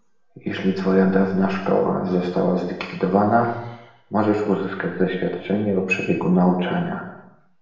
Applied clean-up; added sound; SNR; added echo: none; none; none; reverberation time 0.9 s.